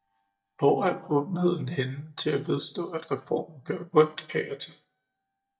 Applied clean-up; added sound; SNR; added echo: neural mask model DeepFilterNet 3.